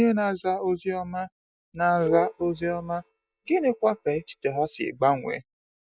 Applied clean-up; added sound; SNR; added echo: neural mask model DeepFilterNet 3.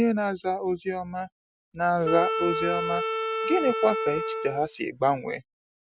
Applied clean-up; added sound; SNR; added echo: none; Wind instrument, woodwind instrument; 2 dB; none.